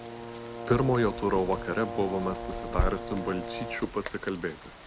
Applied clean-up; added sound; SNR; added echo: none; Brass instrument + Rain; 5 dB; none.